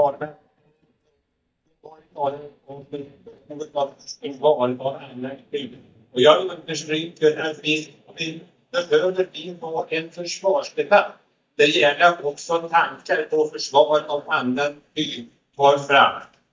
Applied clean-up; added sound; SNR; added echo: neural mask model DeepFilterNet 3.